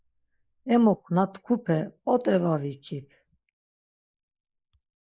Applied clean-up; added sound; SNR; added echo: neural mask model Resemble Enhance denoiser.